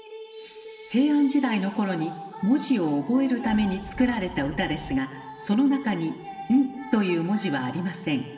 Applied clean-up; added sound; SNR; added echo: none; Wind; 16 dB; reverberation time 1.8 s.